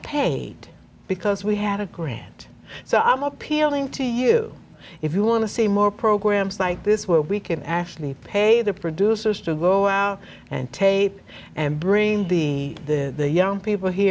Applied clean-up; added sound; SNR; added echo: none; none; none; none.